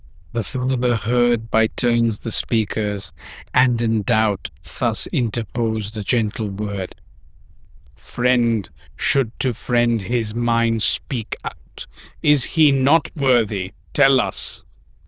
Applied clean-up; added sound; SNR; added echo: neural diffusion model UNIVERSE++.